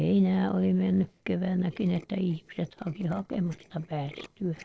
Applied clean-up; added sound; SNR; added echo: neural separator model SepFormer DNS4.